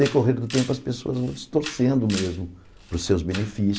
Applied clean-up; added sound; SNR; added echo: none; Camera; 15 dB; none.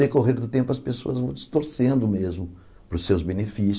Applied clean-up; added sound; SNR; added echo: none; none; none; none.